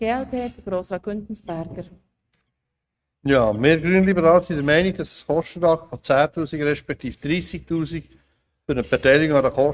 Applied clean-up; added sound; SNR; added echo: neural mask model RNNoise.